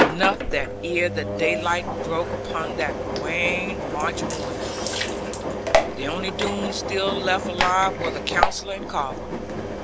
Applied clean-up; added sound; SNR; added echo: none; Engine; -1 dB; none.